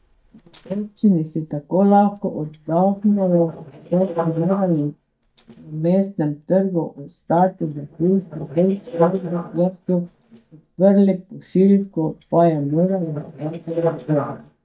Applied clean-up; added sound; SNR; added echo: neural mask model DeepFilterNet 3.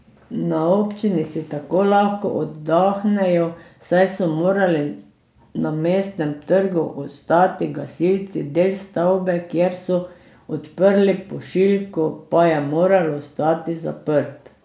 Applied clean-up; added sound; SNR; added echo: none; none; none; none.